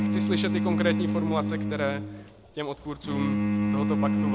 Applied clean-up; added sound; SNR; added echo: none; Bowed string instrument; -5 dB; none.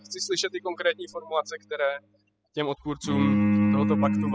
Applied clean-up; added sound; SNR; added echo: classical method spectral subtraction.